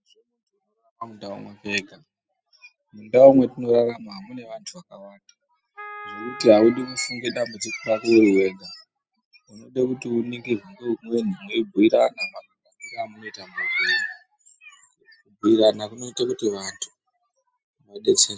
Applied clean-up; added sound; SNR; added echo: classical method spectral subtraction.